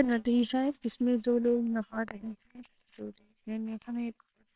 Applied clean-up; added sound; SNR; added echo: neural separator model SepFormer WHAMR!.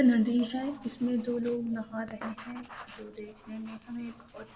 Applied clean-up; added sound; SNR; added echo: none; Writing; 19 dB; reverberation time 1.8 s.